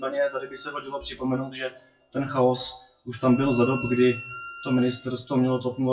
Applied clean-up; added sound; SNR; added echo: classical method WPE with log-MMSE.